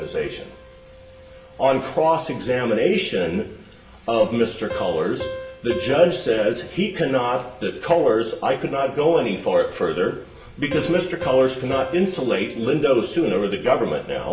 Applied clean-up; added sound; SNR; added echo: none; Piano; 16 dB; reverberation time 1.0 s.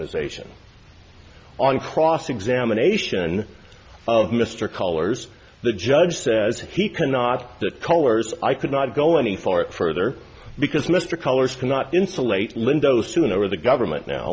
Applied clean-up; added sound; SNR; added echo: none; none; none; none.